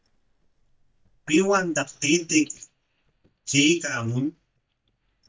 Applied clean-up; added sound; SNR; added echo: neural mask model DeepFilterNet 3.